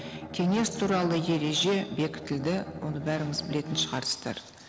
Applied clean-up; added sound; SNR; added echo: none; Bowed string instrument; 11 dB; none.